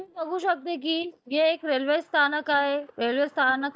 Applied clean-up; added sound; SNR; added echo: neural mask model DeepFilterNet 3.